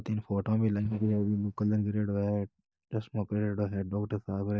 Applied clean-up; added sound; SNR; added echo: neural mask model DeepFilterNet 3.